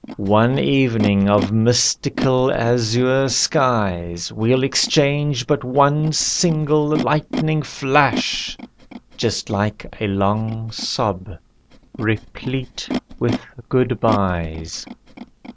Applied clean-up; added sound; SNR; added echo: none; Animal; 13 dB; none.